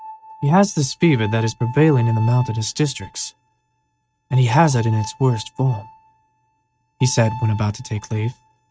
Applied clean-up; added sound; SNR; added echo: neural mask model RNNoise.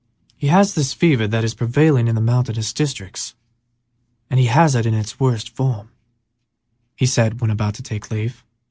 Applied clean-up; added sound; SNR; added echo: none; none; none; none.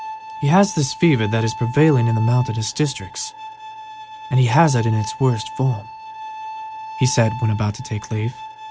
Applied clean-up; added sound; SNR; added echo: none; Bowed string instrument; 13 dB; none.